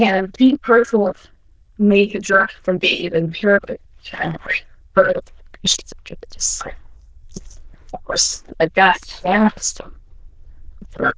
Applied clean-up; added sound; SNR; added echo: neural diffusion model UNIVERSE++.